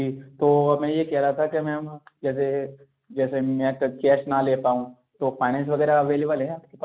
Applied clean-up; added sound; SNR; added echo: none; none; none; none.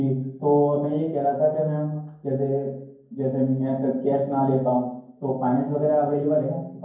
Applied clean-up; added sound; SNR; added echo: none; none; none; reverberation time 0.9 s.